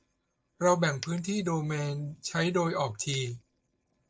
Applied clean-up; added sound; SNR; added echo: neural separator model SepFormer DNS4.